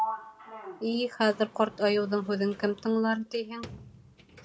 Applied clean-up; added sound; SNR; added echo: none; Sliding door; 12 dB; none.